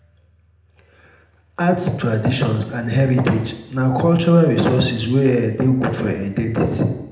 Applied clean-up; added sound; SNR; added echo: none; none; none; reverberation time 0.8 s.